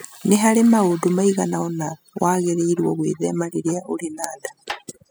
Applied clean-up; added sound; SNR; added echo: classical method spectral subtraction.